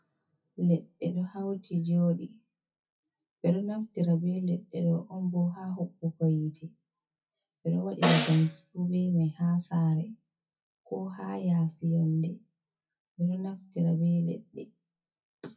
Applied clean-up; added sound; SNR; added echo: classical method WPE with log-MMSE.